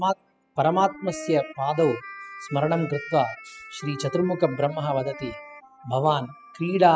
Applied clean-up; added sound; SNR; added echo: classical method spectral subtraction.